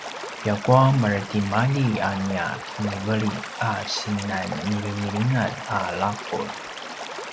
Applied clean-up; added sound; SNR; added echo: none; Stream / Liquid; 10 dB; none.